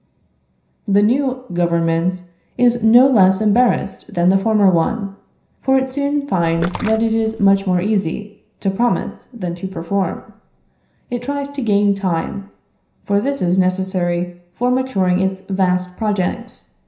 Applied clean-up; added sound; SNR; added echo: none; Splash, splatter; 14 dB; reverberation time 0.5 s.